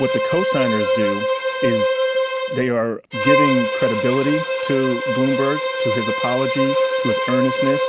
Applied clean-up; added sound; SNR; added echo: none; Bowed string instrument; -2 dB; none.